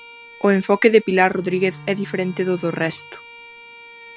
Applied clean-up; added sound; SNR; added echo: none; Bowed string instrument + Bowed string instrument; 19 dB; none.